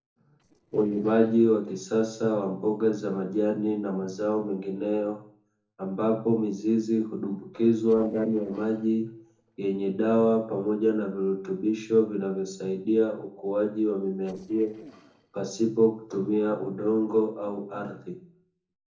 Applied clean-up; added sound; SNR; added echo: neural separator model SepFormer DNS4.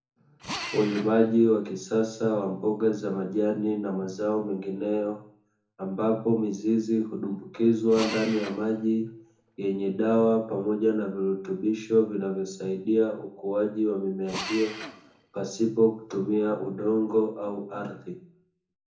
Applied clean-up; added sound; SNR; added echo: none; Drill; 14 dB; reverberation time 0.6 s.